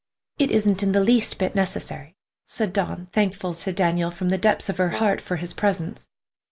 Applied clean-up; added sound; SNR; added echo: neural mask model Resemble Enhance denoiser.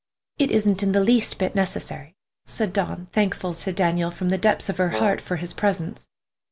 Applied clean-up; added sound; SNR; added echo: neural separator model SepFormer DNS4.